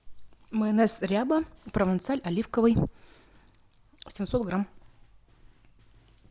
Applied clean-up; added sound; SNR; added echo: none; none; none; none.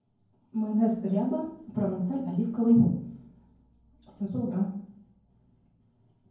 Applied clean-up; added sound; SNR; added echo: none; none; none; reverberation time 0.9 s.